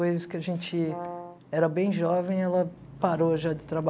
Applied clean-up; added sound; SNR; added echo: none; Brass instrument; 13 dB; none.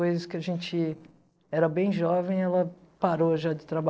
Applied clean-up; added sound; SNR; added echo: neural separator model SepFormer DNS4.